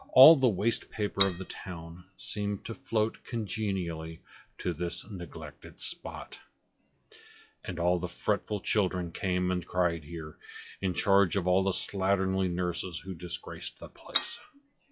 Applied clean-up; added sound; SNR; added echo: classical method WPE with log-MMSE.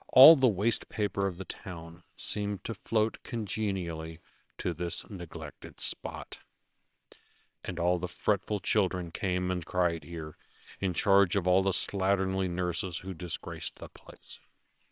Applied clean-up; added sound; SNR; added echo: neural separator model SepFormer WHAMR!.